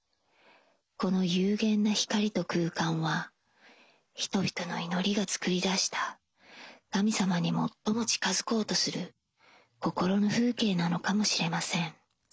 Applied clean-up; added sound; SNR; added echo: neural mask model Resemble Enhance denoiser.